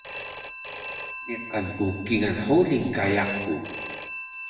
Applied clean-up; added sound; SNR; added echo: none; Telephone; 2 dB; reverberation time 1.1 s.